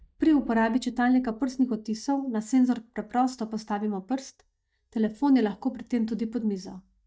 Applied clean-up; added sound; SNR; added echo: neural mask model DeepFilterNet 3.